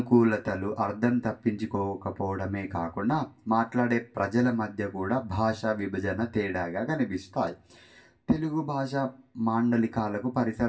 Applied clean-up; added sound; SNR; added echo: none; none; none; reverberation time 0.2 s.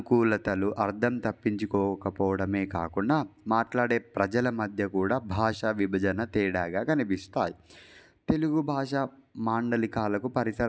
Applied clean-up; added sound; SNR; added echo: none; none; none; none.